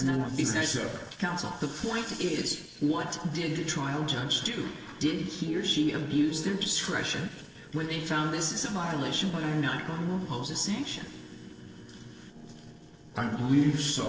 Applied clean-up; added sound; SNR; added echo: neural separator model SepFormer DNS4.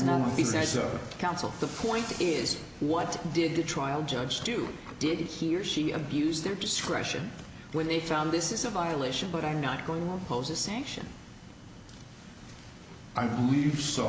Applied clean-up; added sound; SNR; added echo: none; none; none; none.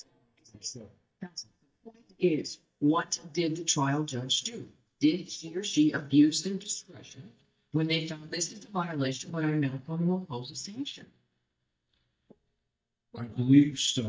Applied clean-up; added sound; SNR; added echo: neural mask model DeepFilterNet 3.